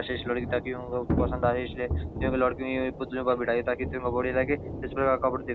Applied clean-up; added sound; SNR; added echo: none; Thunder / Rain; 5 dB; none.